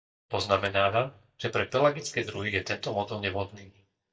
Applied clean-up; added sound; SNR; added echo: neural mask model DeepFilterNet 3.